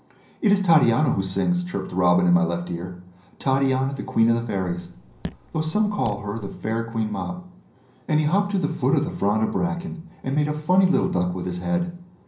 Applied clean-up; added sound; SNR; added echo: none; Raindrop / Drip; 16 dB; reverberation time 0.6 s.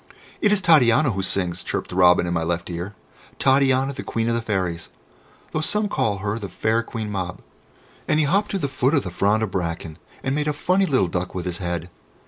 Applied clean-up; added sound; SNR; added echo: none; none; none; none.